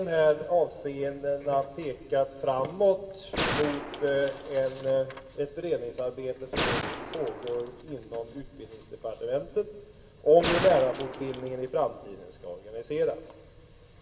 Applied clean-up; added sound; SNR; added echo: none; Gunshot, gunfire; 3 dB; reverberation time 2.0 s.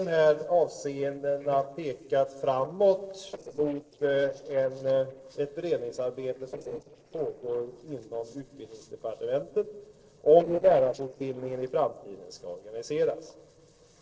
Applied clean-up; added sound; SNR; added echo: neural separator model SepFormer DNS4.